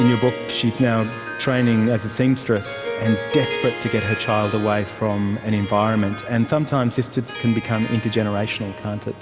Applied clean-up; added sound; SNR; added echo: none; Harp; 10 dB; none.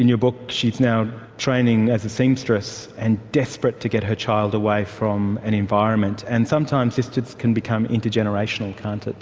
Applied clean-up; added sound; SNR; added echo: none; none; none; none.